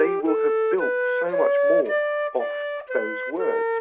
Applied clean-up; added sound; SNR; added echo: none; Wind instrument, woodwind instrument; -4 dB; reverberation time 0.2 s.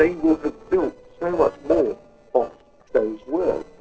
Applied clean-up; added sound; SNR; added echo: neural separator model SepFormer DNS4.